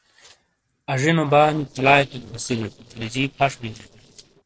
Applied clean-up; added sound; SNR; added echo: neural separator model SepFormer DNS4.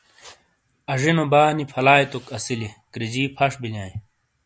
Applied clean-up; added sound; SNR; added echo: none; none; none; none.